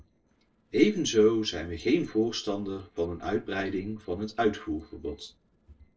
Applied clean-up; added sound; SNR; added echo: neural separator model SepFormer DNS4.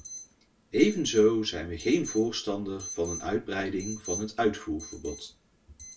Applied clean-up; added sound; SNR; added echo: none; Alarm; 15 dB; reverberation time 0.1 s.